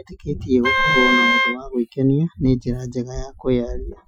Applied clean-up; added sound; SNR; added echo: classical method Wiener filter.